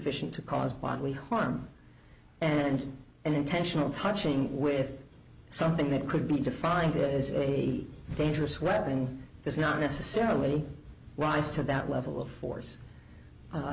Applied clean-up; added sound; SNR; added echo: none; none; none; none.